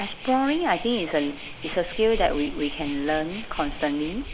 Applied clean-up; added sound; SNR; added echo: none; Waves, surf; 9 dB; none.